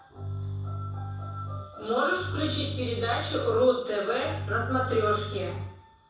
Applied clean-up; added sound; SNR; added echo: none; Bowed string instrument; 6 dB; reverberation time 0.7 s.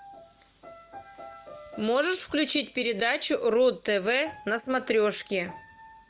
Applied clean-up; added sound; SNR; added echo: none; none; none; none.